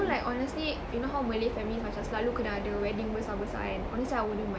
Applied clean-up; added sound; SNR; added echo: none; none; none; none.